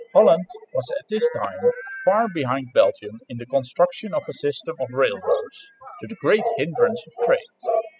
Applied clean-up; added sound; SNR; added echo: classical method spectral subtraction.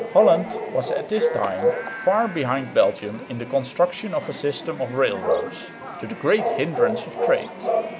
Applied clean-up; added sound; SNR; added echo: none; Bark / Chatter / Chirp, tweet / Livestock, farm animals, working animals; 4 dB; none.